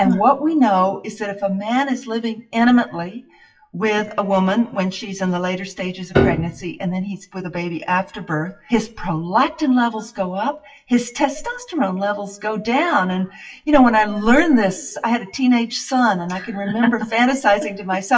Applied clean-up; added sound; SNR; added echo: classical method WPE with log-MMSE.